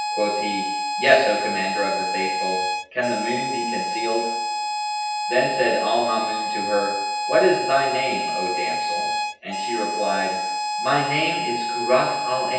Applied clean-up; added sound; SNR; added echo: none; Harmonica; 1 dB; reverberation time 0.9 s.